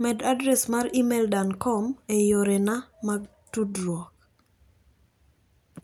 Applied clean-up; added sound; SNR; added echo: none; none; none; none.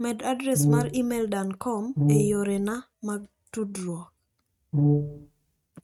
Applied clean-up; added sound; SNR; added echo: neural mask model RNNoise.